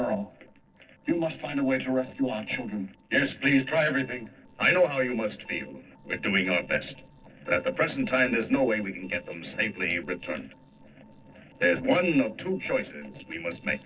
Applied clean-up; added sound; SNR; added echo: neural separator model SepFormer DNS4.